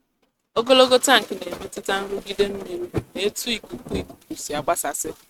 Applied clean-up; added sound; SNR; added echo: neural mask model RNNoise.